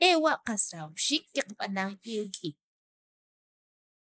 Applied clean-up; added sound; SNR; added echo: neural mask model Resemble Enhance denoiser.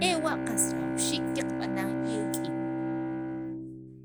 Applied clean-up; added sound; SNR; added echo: none; Bowed string instrument; -3 dB; none.